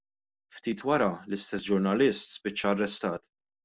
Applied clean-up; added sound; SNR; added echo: none; none; none; none.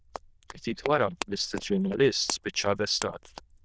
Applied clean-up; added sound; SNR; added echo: neural diffusion model UNIVERSE++.